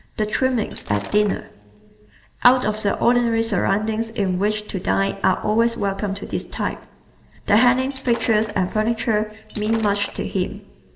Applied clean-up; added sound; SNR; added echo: none; Shatter; 16 dB; reverberation time 2.4 s.